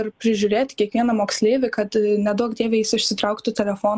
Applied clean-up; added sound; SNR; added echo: none; none; none; none.